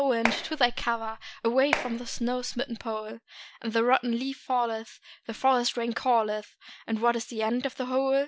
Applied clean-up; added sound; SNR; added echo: none; Clapping; 7 dB; none.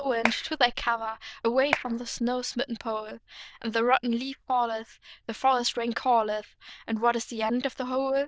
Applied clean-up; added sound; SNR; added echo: neural diffusion model UNIVERSE++.